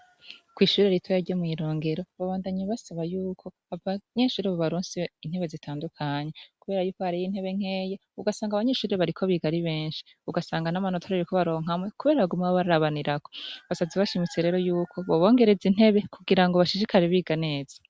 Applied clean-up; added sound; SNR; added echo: none; none; none; none.